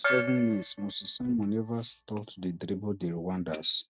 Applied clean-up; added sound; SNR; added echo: neural mask model RNNoise.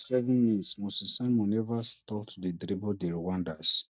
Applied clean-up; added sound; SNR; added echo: neural mask model DeepFilterNet 3.